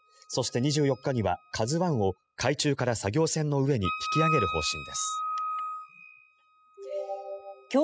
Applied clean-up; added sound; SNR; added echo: classical method spectral subtraction.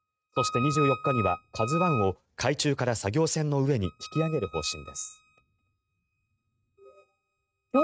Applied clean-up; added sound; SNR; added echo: neural mask model RNNoise.